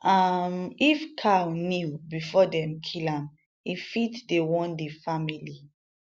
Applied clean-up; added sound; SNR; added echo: none; none; none; none.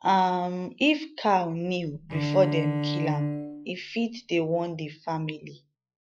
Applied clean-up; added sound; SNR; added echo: classical method log-MMSE.